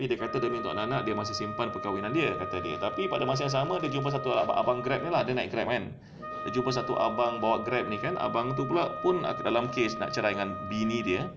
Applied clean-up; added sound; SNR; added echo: none; Wind instrument, woodwind instrument; 8 dB; none.